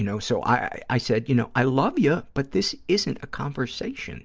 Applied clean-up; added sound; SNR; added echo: none; none; none; none.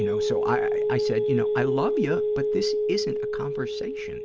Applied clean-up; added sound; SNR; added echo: none; Telephone; -5 dB; none.